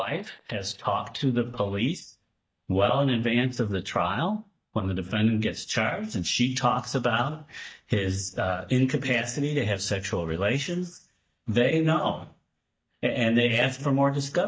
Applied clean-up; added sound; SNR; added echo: neural mask model DeepFilterNet 3.